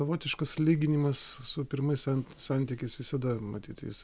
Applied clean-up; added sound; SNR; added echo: none; none; none; none.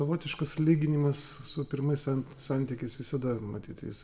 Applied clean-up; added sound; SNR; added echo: none; none; none; reverberation time 1.3 s.